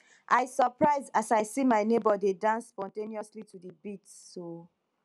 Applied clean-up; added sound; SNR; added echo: none; none; none; none.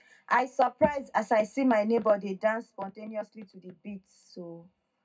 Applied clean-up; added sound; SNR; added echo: none; none; none; reverberation time 0.3 s.